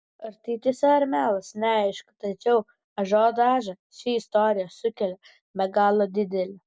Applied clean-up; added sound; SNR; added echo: none; none; none; none.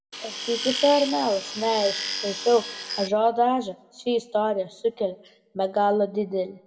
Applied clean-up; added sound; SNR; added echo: none; Tools; 7 dB; reverberation time 0.6 s.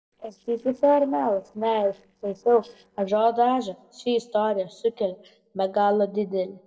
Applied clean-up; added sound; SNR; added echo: neural separator model SepFormer DNS4.